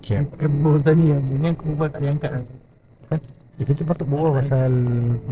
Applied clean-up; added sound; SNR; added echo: neural separator model SepFormer DNS4.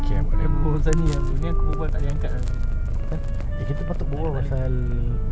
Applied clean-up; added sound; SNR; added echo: none; Wind instrument, woodwind instrument; 19 dB; none.